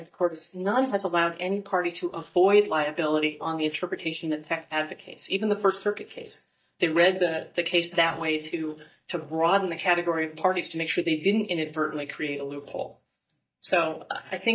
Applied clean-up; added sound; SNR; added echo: neural mask model DeepFilterNet 3.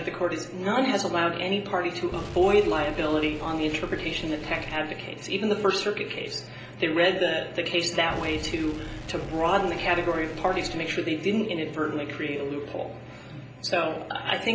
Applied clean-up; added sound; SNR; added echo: none; Explosion; 13 dB; reverberation time 0.5 s.